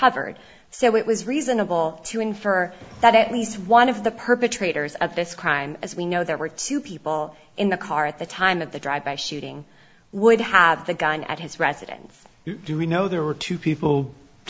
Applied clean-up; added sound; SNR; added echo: none; none; none; none.